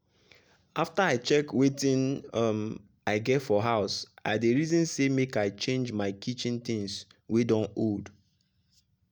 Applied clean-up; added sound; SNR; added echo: none; none; none; none.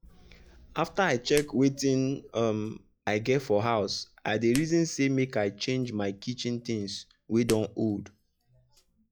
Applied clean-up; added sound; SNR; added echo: classical method log-MMSE.